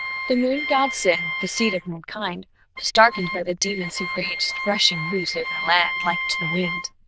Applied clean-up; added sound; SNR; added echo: neural diffusion model UNIVERSE++.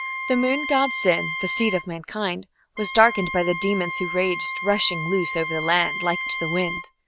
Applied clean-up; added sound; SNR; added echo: none; Wind instrument, woodwind instrument; 6 dB; none.